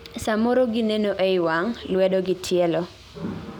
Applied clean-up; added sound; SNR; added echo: none; none; none; none.